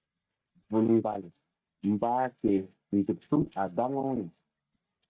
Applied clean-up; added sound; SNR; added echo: neural mask model DeepFilterNet 3.